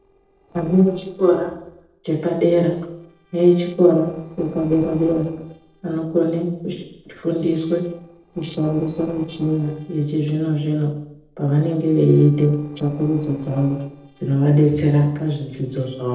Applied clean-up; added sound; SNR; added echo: neural separator model SepFormer DNS4.